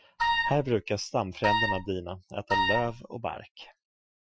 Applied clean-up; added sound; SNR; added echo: classical method Wiener filter.